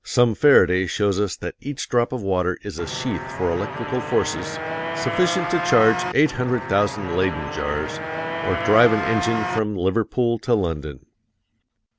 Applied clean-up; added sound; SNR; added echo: none; Motorcycle; 5 dB; none.